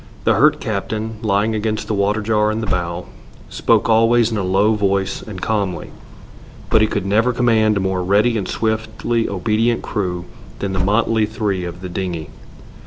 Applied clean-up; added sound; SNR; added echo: none; Slam / Car; 11 dB; none.